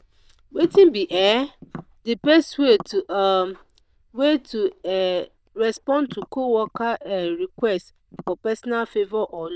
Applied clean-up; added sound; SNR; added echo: neural diffusion model UNIVERSE++.